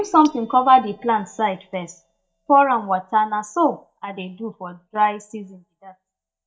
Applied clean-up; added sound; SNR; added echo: neural mask model DeepFilterNet 3.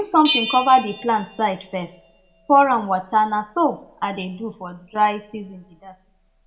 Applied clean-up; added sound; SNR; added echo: none; Bell; 12 dB; reverberation time 0.4 s.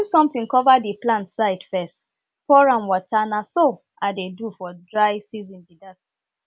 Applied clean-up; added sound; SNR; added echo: none; none; none; none.